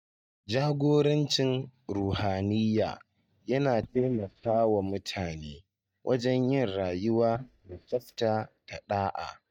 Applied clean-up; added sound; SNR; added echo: neural mask model DeepFilterNet 3.